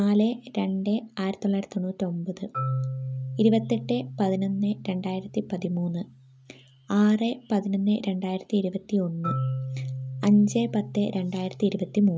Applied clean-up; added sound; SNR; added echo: none; Marimba, xylophone; 10 dB; none.